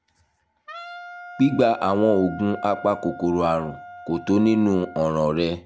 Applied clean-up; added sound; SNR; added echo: none; Wind instrument, woodwind instrument; 17 dB; none.